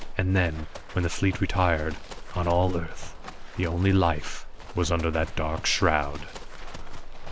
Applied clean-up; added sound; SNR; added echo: none; Livestock, farm animals, working animals; 7 dB; none.